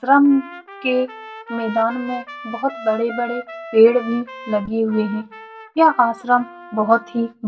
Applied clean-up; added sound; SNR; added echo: none; Trumpet; 16 dB; reverberation time 0.2 s.